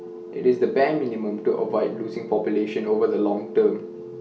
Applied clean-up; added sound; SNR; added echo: none; Telephone; 14 dB; reverberation time 0.6 s.